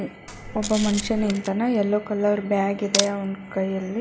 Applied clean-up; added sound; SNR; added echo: none; Coin (dropping) + Camera; 9 dB; none.